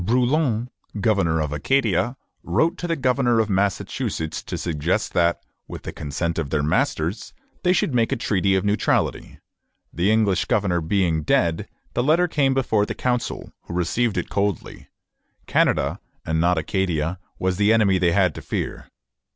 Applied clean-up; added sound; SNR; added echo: none; none; none; none.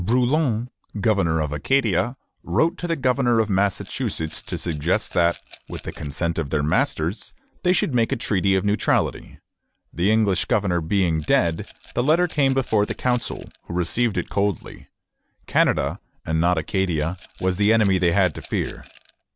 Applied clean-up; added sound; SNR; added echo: none; Rattle / Glass; 18 dB; none.